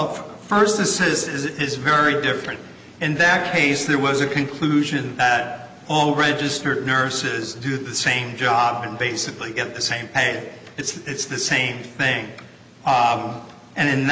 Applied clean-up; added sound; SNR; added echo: none; none; none; none.